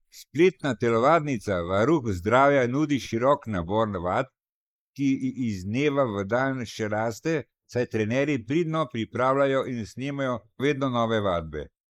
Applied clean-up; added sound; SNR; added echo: neural mask model Resemble Enhance denoiser.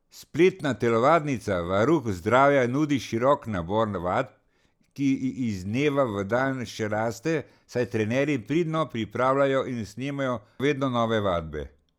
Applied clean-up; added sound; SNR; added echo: none; none; none; none.